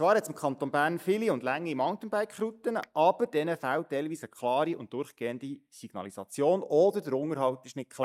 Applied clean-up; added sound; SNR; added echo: neural mask model DeepFilterNet 3.